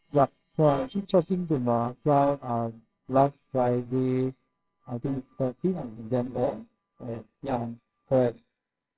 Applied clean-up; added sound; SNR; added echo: neural separator model SepFormer WHAMR!.